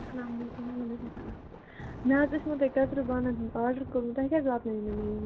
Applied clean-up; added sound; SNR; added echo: none; Thunder; 12 dB; none.